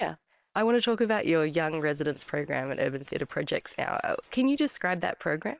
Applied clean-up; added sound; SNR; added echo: neural separator model SepFormer WHAM!.